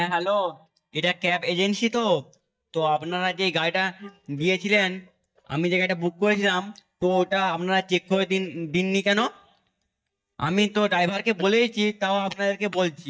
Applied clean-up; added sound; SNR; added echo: neural mask model DeepFilterNet 3.